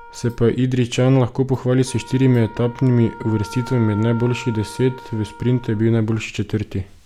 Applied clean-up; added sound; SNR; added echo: none; Wind instrument, woodwind instrument; 20 dB; none.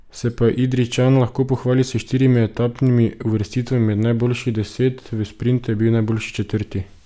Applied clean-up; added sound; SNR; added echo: none; none; none; none.